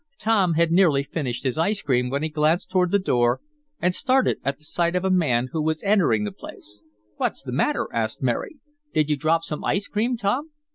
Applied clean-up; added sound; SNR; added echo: none; none; none; none.